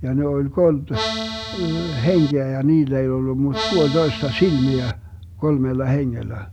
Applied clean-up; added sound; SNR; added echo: none; Accordion; 8 dB; none.